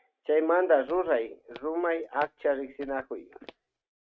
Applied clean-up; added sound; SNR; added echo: neural mask model RNNoise.